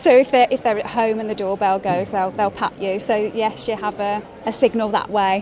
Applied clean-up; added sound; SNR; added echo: none; none; none; none.